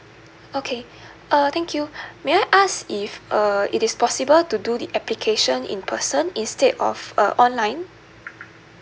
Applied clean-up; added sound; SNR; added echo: none; none; none; none.